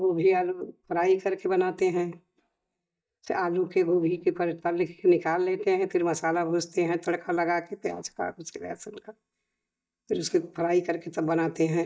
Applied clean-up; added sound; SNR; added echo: neural mask model DeepFilterNet 3.